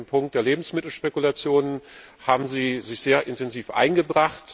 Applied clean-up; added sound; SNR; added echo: none; none; none; none.